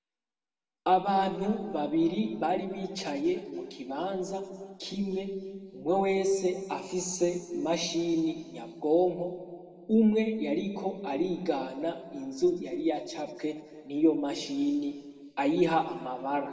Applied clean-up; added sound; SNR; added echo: none; none; none; reverberation time 1.9 s.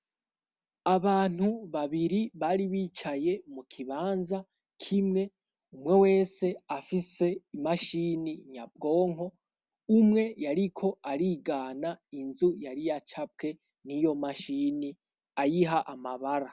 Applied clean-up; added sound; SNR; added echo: none; none; none; none.